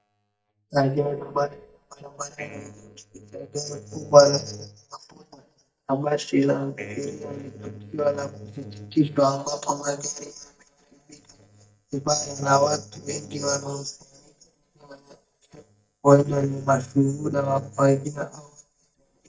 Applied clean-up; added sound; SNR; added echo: neural mask model DeepFilterNet 3.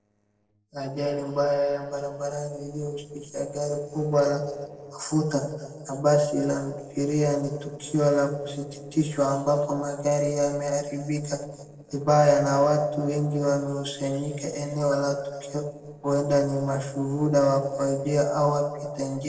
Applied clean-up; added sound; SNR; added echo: neural separator model SepFormer DNS4.